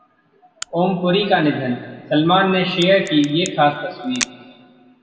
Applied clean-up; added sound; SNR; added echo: none; Crack; 16 dB; reverberation time 1.8 s.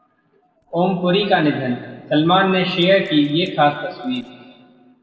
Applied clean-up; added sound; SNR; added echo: neural separator model SepFormer DNS4.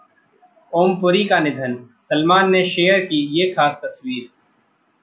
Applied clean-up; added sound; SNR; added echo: none; none; none; none.